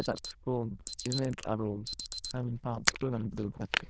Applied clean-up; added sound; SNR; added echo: neural diffusion model UNIVERSE++.